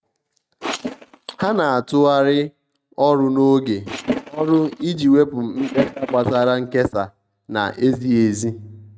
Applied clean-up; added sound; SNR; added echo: neural mask model RNNoise.